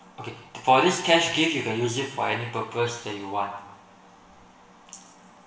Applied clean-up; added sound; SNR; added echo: none; none; none; reverberation time 1.1 s.